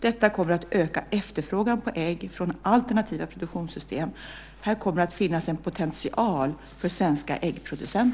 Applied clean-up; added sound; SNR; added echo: none; none; none; none.